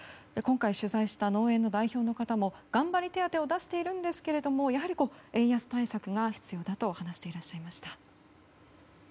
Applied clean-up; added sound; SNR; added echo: none; none; none; none.